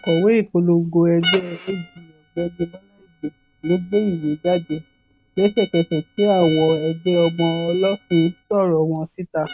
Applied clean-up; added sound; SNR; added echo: neural mask model RNNoise.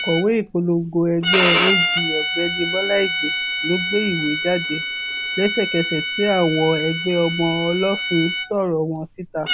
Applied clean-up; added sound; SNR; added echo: none; Bowed string instrument; 2 dB; none.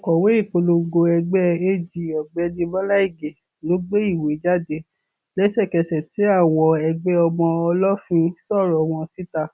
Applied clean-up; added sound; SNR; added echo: none; none; none; none.